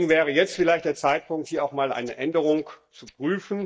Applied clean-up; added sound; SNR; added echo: neural mask model DeepFilterNet 3.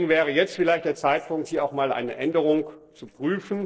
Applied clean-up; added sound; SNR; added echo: neural separator model SepFormer DNS4.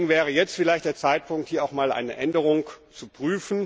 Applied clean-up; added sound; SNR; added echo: none; none; none; none.